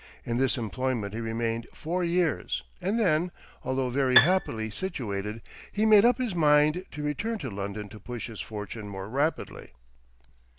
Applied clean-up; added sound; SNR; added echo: none; Bowed string instrument; 1 dB; none.